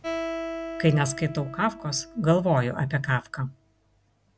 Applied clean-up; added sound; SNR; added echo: none; Acoustic guitar; 11 dB; none.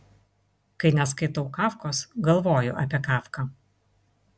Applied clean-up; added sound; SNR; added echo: none; none; none; none.